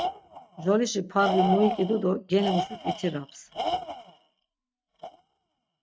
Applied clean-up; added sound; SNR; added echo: neural mask model RNNoise.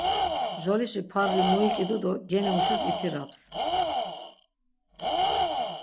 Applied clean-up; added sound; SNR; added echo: none; Tools; -1 dB; none.